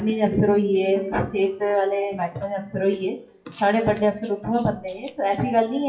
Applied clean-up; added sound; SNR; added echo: classical method WPE with log-MMSE.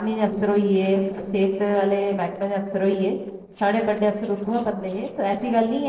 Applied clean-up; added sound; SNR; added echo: neural separator model SepFormer DNS4.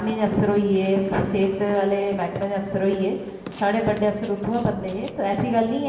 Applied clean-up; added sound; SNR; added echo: none; Burping, eructation; 19 dB; reverberation time 1.4 s.